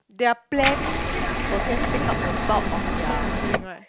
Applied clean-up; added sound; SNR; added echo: none; Liquid; -4 dB; none.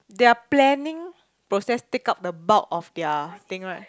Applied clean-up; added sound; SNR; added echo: none; none; none; none.